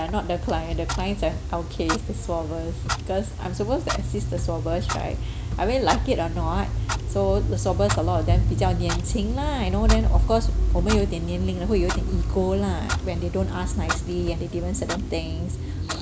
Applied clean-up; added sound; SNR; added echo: none; Bowed string instrument + Clock; -2 dB; none.